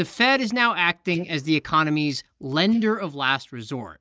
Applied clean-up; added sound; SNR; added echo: neural mask model DeepFilterNet 3.